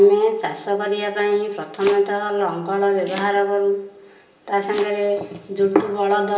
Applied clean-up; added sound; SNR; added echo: none; Domestic sounds, home sounds; 19 dB; reverberation time 0.2 s.